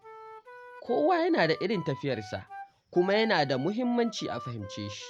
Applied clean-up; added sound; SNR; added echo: none; Wind instrument, woodwind instrument; 16 dB; none.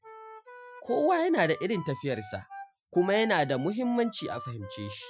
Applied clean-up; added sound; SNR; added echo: classical method Wiener filter.